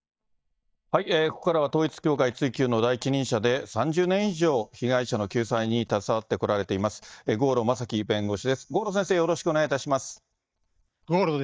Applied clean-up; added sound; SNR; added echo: neural mask model DeepFilterNet 3.